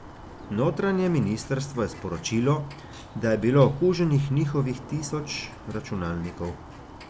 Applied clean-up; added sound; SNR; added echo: none; Bird; 16 dB; none.